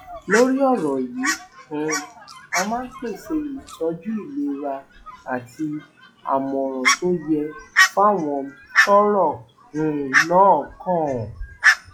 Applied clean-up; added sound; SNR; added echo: classical method log-MMSE.